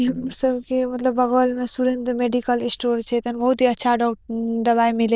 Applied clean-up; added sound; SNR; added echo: neural diffusion model UNIVERSE++.